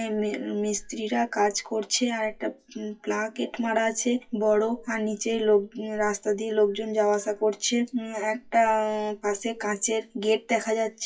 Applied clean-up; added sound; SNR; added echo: classical method WPE with log-MMSE.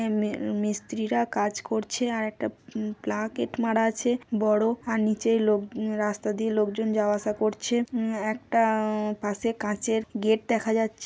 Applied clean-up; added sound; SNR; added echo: none; none; none; none.